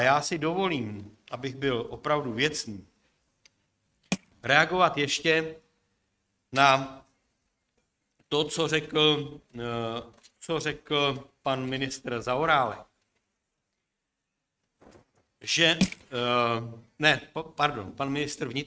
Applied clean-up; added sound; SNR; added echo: neural mask model RNNoise.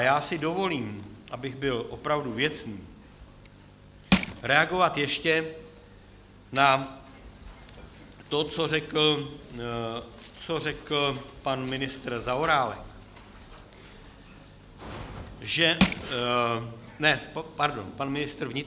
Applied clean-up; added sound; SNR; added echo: none; Crushing; -3 dB; none.